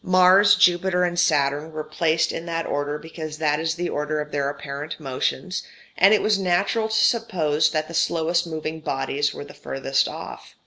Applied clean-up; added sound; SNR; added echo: none; none; none; none.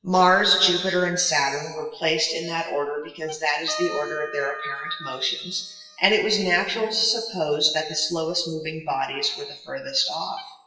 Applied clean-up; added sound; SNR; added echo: classical method WPE with log-MMSE.